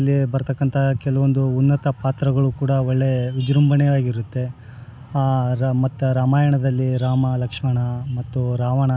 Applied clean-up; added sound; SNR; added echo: none; none; none; none.